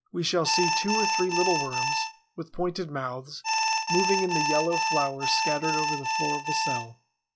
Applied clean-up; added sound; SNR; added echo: classical method log-MMSE.